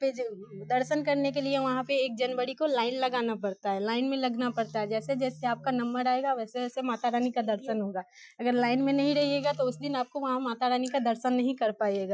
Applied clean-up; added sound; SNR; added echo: classical method Wiener filter.